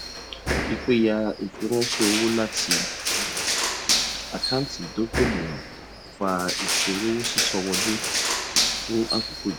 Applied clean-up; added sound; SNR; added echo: none; Crushing; 0 dB; none.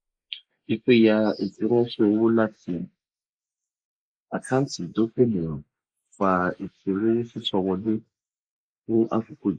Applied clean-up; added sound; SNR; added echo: neural mask model Resemble Enhance denoiser.